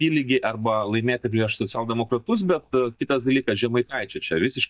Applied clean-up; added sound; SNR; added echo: neural mask model DeepFilterNet 3.